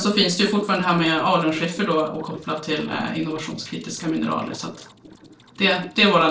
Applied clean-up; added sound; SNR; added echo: neural separator model SepFormer DNS4.